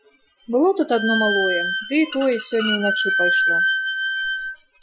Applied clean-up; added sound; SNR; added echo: classical method Wiener filter.